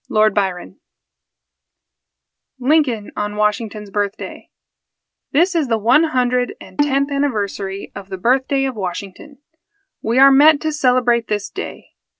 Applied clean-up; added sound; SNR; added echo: none; Bowed string instrument; 7 dB; none.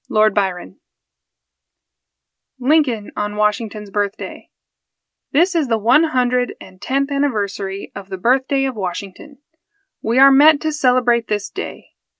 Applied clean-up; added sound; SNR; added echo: none; none; none; none.